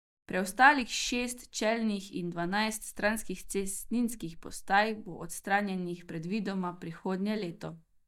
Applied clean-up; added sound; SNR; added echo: neural mask model DeepFilterNet 3.